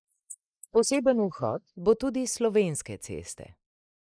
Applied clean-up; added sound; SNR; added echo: neural mask model Resemble Enhance denoiser.